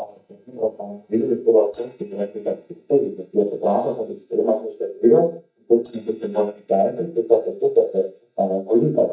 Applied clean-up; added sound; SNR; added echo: neural mask model DeepFilterNet 3.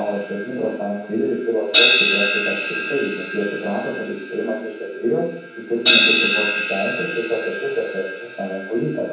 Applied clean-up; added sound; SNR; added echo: none; Crash cymbal; -1 dB; reverberation time 0.9 s.